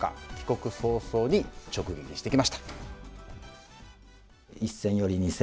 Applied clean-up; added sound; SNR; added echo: none; Slam; 18 dB; none.